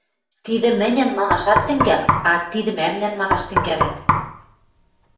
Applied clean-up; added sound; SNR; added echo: none; Knock; 2 dB; reverberation time 0.7 s.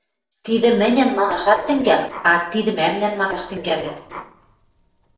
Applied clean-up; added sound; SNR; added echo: neural separator model SepFormer DNS4.